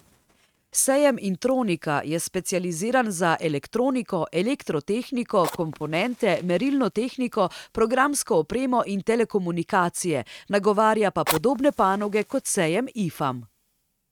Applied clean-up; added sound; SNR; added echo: neural mask model RNNoise.